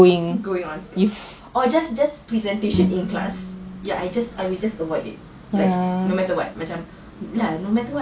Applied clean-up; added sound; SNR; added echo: none; Bowed string instrument; 6 dB; none.